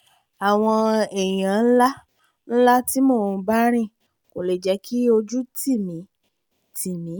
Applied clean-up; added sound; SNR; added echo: none; none; none; none.